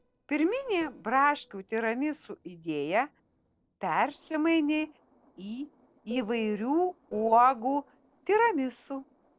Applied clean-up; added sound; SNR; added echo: neural separator model SepFormer DNS4.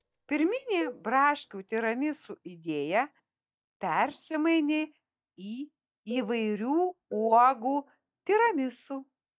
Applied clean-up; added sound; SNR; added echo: neural mask model DeepFilterNet 3.